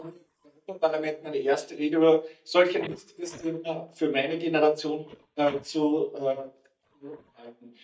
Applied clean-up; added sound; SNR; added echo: neural mask model DeepFilterNet 3.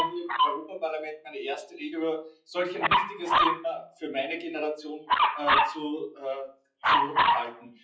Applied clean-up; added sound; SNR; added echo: classical method WPE with log-MMSE.